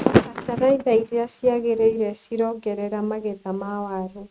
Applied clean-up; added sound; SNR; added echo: neural mask model RNNoise.